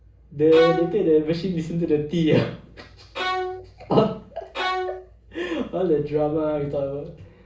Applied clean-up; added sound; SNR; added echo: none; Bowed string instrument; 5 dB; reverberation time 0.4 s.